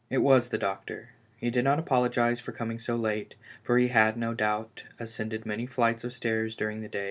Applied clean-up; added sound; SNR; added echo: none; none; none; none.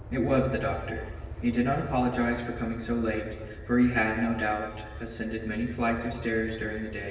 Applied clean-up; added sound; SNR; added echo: none; Aircraft; 11 dB; reverberation time 1.4 s.